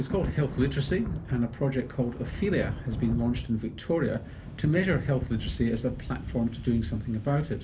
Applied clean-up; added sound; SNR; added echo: none; Thunder / Rain; 8 dB; reverberation time 0.3 s.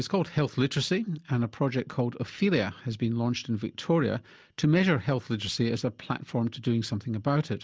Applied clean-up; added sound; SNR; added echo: none; none; none; none.